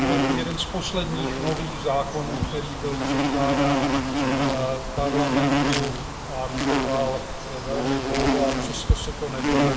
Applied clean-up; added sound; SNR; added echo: none; Insect; -4 dB; reverberation time 1.2 s.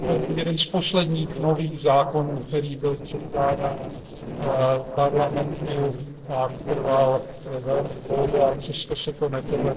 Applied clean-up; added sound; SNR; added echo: neural separator model SepFormer DNS4.